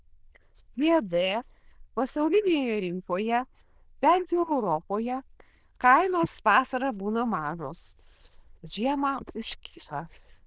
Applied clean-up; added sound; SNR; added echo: neural diffusion model UNIVERSE++.